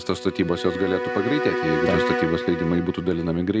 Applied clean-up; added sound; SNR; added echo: none; Bowed string instrument; 4 dB; none.